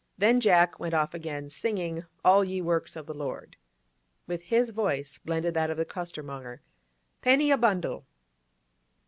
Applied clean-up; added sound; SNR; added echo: none; none; none; none.